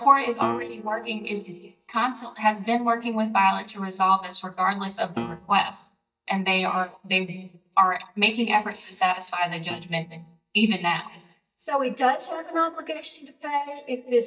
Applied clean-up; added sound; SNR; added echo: neural mask model DeepFilterNet 3.